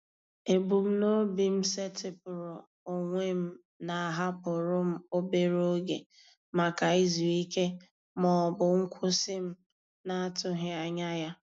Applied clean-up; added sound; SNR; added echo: none; none; none; none.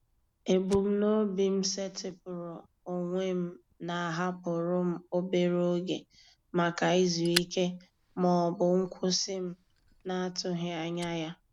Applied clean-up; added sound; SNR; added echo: none; Fire; 17 dB; none.